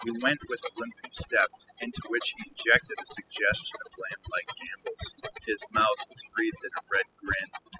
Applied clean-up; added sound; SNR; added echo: classical method spectral subtraction.